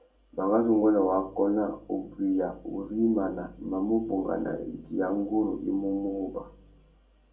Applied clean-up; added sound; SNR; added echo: none; none; none; reverberation time 0.2 s.